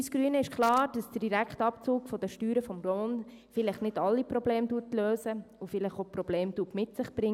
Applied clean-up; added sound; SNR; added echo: none; none; none; none.